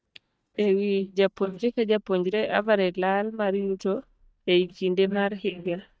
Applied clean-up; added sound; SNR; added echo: neural mask model DeepFilterNet 3.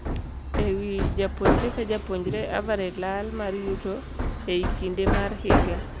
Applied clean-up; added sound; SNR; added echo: none; Hammer; -2 dB; none.